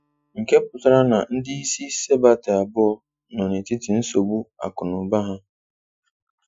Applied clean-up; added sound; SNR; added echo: classical method Wiener filter.